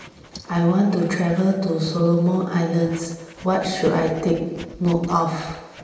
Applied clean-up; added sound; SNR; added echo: none; Writing; 19 dB; reverberation time 0.9 s.